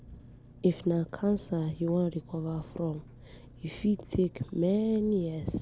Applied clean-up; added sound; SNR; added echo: none; Engine; 19 dB; none.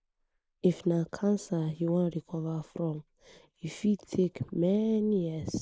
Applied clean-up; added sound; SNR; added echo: neural mask model Resemble Enhance denoiser.